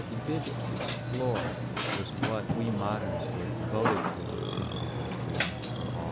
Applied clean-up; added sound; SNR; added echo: none; Burping, eructation; -3 dB; none.